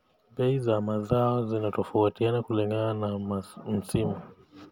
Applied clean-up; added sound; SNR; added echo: none; none; none; none.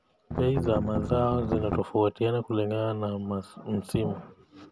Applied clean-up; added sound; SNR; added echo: none; Strum; 2 dB; none.